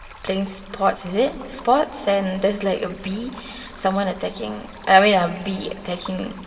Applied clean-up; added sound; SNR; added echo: none; Stream; 19 dB; reverberation time 1.8 s.